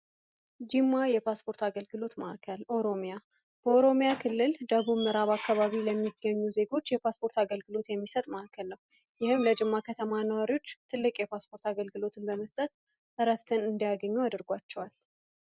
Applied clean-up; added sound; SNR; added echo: none; none; none; none.